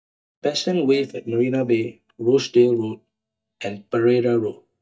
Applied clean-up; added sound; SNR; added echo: neural mask model DeepFilterNet 3.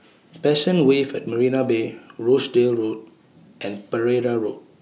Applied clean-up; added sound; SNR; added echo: none; none; none; none.